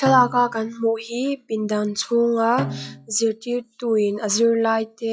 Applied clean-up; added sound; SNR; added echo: classical method log-MMSE.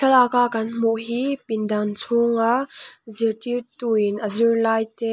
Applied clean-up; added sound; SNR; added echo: none; none; none; none.